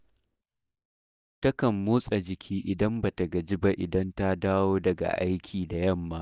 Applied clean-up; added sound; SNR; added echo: neural mask model DeepFilterNet 3.